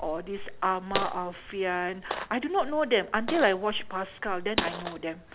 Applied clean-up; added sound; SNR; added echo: none; Coin (dropping); 7 dB; none.